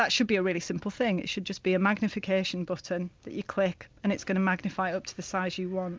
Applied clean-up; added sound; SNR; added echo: none; none; none; none.